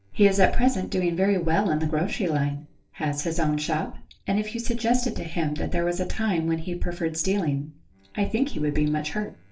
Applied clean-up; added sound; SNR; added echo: neural separator model SepFormer DNS4.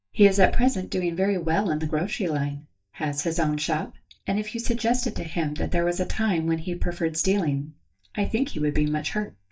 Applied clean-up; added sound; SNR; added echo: neural mask model DeepFilterNet 3.